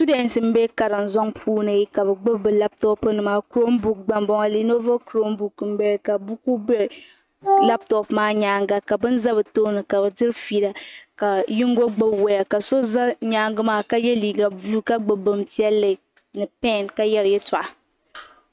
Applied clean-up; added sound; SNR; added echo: neural mask model RNNoise.